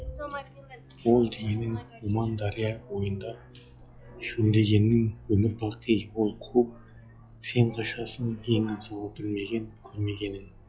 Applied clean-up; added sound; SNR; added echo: classical method log-MMSE.